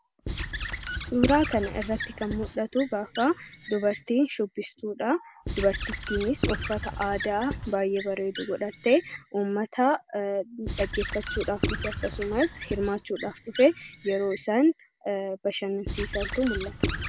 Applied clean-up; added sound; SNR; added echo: none; Squeak / Writing; 7 dB; none.